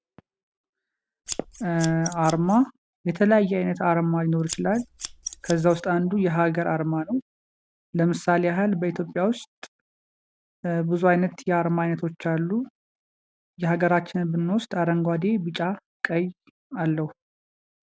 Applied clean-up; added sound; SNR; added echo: none; Scissors; 13 dB; none.